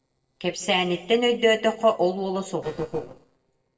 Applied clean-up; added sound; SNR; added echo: neural separator model SepFormer DNS4.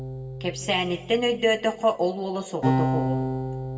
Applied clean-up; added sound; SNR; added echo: none; Acoustic guitar; 2 dB; reverberation time 1.2 s.